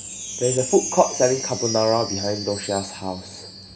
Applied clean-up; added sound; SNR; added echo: none; Wind chime; 7 dB; none.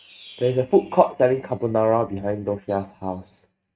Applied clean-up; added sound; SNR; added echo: neural mask model RNNoise.